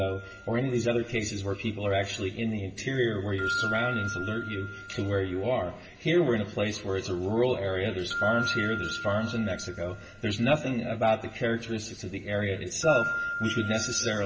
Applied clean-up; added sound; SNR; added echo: none; Keyboard (musical); 9 dB; reverberation time 2.4 s.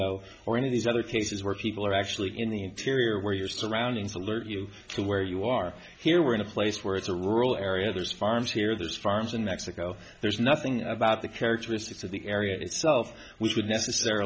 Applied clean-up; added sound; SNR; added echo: none; none; none; none.